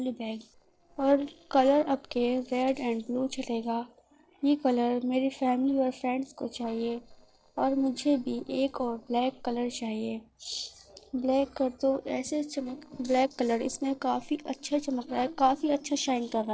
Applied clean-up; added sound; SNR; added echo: neural separator model SepFormer DNS4.